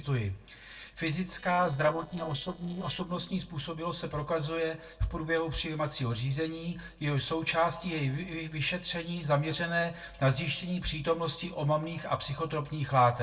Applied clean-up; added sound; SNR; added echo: neural separator model SepFormer DNS4.